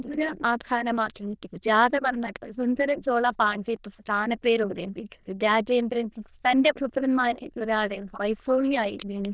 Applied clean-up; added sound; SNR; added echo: neural diffusion model UNIVERSE++.